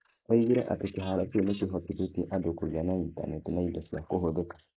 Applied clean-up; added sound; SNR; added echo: neural mask model Resemble Enhance denoiser.